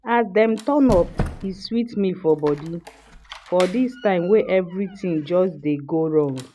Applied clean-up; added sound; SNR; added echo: none; Squeak; 14 dB; none.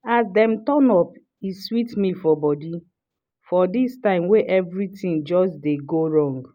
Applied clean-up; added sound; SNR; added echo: none; none; none; none.